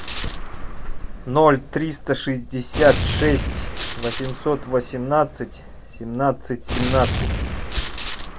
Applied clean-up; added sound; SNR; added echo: none; Gunshot, gunfire; 5 dB; none.